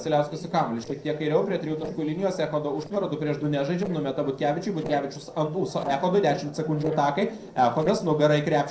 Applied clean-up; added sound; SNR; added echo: neural separator model SepFormer DNS4.